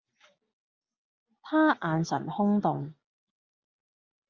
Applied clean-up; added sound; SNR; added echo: none; none; none; none.